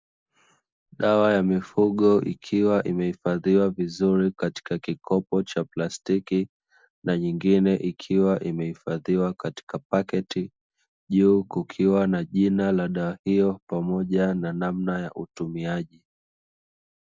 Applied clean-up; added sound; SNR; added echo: neural mask model Resemble Enhance denoiser.